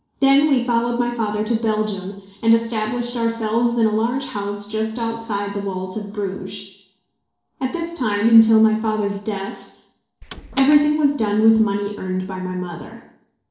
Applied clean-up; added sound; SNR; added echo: neural separator model SepFormer DNS4.